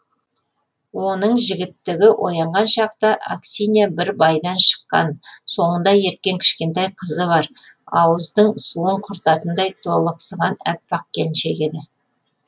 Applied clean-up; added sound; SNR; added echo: none; none; none; none.